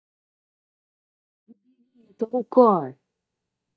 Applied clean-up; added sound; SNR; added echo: neural mask model DeepFilterNet 3.